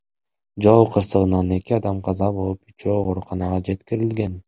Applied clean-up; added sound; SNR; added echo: none; none; none; none.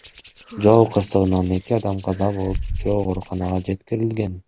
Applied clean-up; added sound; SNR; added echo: none; Hands; 13 dB; none.